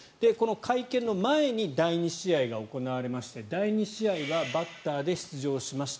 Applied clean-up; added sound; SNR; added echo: none; none; none; none.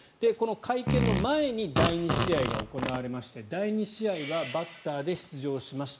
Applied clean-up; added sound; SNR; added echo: none; Fart; -1 dB; none.